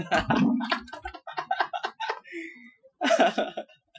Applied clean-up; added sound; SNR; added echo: classical method Wiener filter.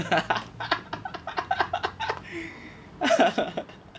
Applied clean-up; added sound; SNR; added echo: none; none; none; none.